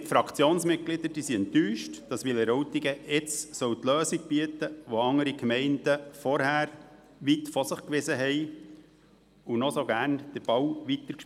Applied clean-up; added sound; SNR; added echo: none; none; none; none.